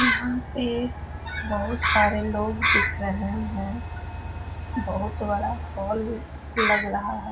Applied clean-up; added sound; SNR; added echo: none; Train; 7 dB; none.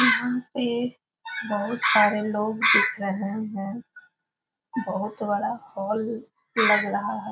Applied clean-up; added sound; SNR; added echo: none; none; none; none.